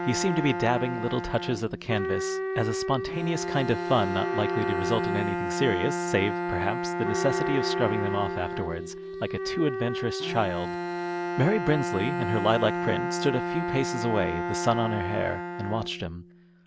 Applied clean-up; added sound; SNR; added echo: none; Bowed string instrument + Wind instrument, woodwind instrument; 2 dB; none.